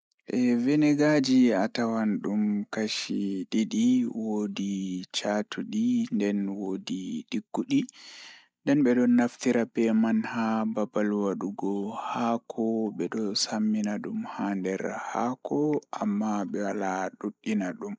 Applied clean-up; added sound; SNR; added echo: none; none; none; none.